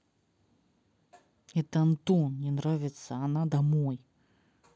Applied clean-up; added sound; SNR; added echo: none; none; none; none.